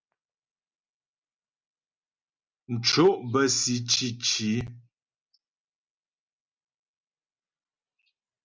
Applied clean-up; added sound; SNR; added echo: none; none; none; none.